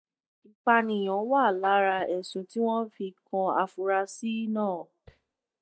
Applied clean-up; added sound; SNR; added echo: neural mask model DeepFilterNet 3.